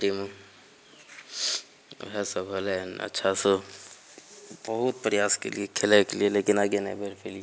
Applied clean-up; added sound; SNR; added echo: none; none; none; none.